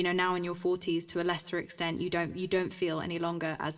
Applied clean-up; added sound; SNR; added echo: none; none; none; reverberation time 0.9 s.